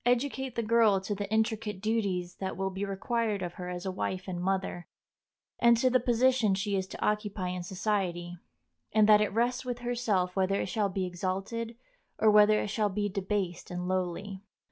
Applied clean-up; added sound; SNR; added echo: none; none; none; none.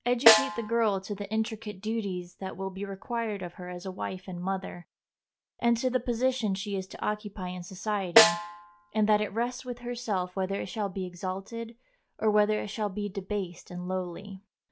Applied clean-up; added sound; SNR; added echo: none; Snare drum; -2 dB; none.